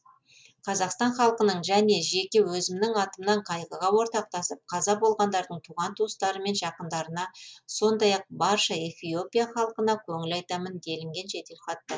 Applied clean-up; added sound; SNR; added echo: none; none; none; none.